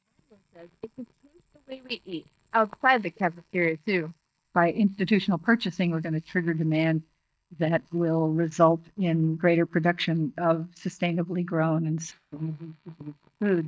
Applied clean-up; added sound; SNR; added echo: neural mask model DeepFilterNet 3.